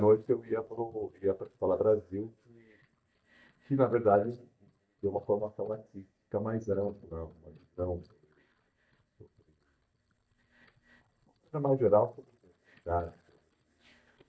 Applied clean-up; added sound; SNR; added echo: neural mask model DeepFilterNet 3.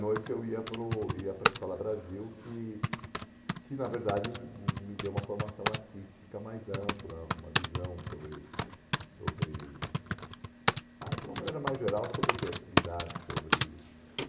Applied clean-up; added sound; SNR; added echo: none; Typing; -5 dB; reverberation time 2.5 s.